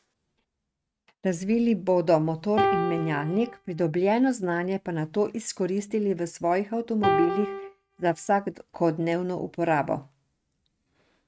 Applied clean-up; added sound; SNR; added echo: neural mask model RNNoise.